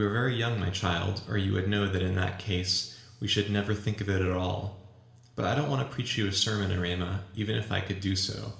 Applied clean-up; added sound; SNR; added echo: none; none; none; reverberation time 1.2 s.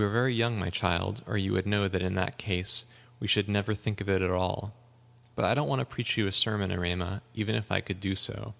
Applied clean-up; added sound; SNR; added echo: none; none; none; none.